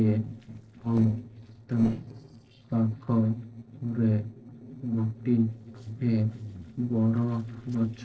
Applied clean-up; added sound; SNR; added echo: neural separator model SepFormer DNS4.